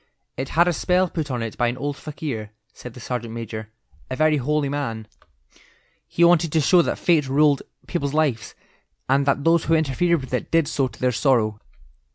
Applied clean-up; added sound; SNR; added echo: none; none; none; none.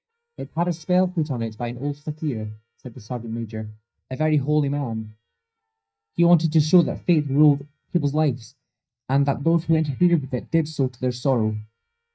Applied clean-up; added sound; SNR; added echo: neural mask model DeepFilterNet 3.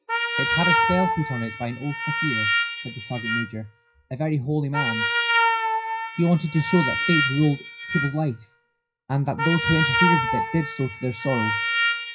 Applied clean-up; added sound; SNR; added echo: classical method WPE with log-MMSE.